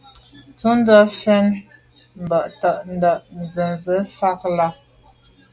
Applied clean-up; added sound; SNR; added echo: none; none; none; none.